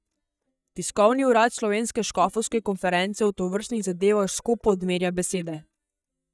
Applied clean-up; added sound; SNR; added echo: neural mask model DeepFilterNet 3.